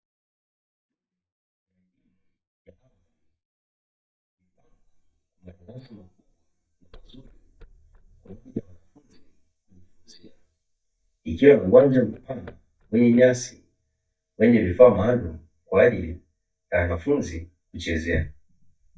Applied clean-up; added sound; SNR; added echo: neural mask model DeepFilterNet 3.